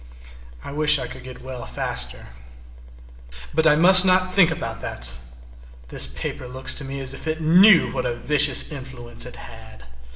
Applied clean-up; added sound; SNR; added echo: none; none; none; reverberation time 1.0 s.